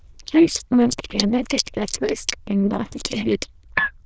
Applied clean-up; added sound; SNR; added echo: neural diffusion model UNIVERSE++.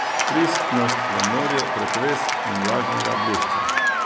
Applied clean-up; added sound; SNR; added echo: none; Applause / Cheering; -4 dB; none.